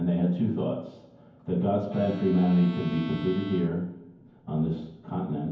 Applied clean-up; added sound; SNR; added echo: none; Bowed string instrument; 19 dB; reverberation time 0.9 s.